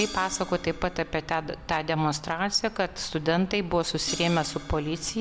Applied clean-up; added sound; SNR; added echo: none; Crash cymbal; 15 dB; none.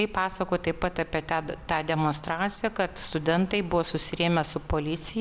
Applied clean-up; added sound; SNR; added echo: none; none; none; none.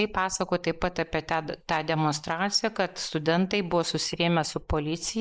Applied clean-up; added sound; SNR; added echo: neural mask model Resemble Enhance denoiser.